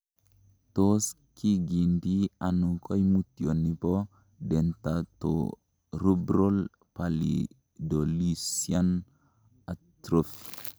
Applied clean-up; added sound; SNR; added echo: none; none; none; none.